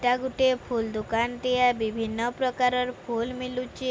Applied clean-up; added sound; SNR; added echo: none; none; none; none.